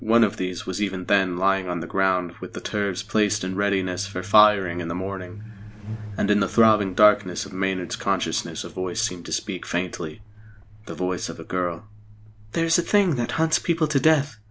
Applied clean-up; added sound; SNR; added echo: none; Truck; 17 dB; none.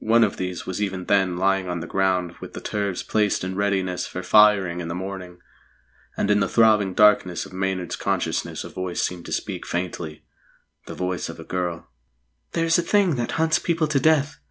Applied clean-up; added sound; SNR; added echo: none; none; none; none.